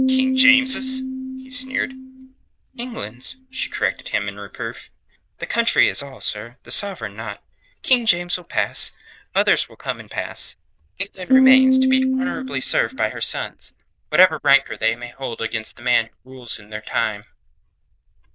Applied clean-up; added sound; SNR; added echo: neural diffusion model UNIVERSE++.